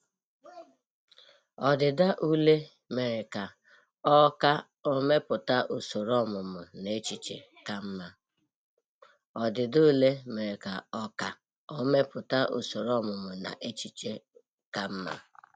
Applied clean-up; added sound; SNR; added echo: none; none; none; none.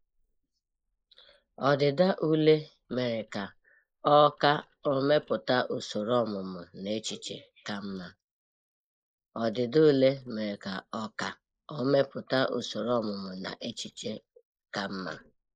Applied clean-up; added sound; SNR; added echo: neural mask model Resemble Enhance denoiser.